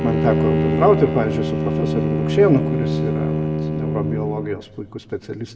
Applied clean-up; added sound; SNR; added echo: none; Bowed string instrument; -1 dB; reverberation time 1.0 s.